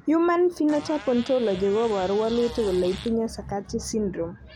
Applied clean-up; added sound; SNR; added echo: none; Fart; 18 dB; none.